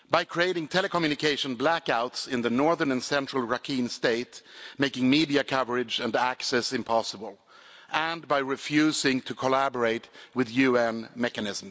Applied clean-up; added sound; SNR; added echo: none; none; none; none.